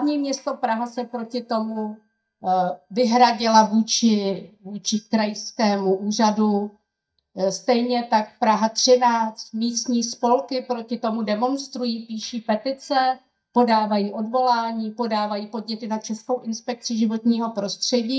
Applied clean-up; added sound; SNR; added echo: neural mask model DeepFilterNet 3.